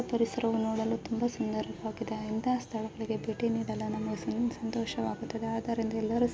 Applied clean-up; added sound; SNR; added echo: none; none; none; none.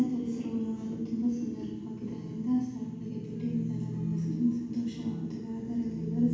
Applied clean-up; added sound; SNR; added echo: none; none; none; reverberation time 1.2 s.